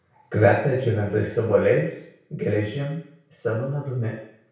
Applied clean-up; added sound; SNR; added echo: none; none; none; reverberation time 0.6 s.